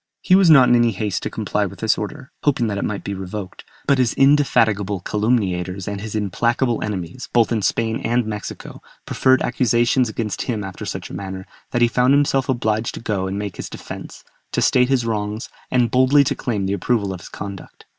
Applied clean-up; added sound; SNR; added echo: none; none; none; none.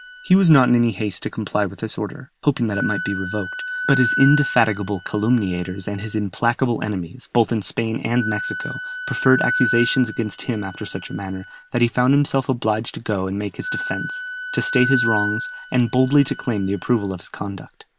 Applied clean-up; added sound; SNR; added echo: none; Wind instrument, woodwind instrument; 9 dB; none.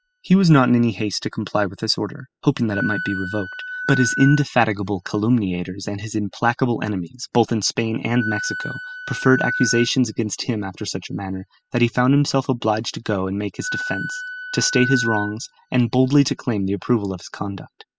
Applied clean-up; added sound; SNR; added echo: classical method spectral subtraction.